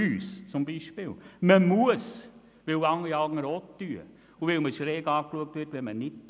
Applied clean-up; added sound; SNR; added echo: none; none; none; none.